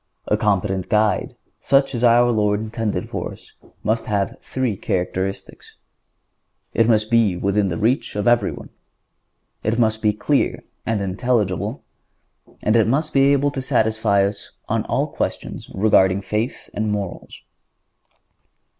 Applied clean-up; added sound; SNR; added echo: none; none; none; none.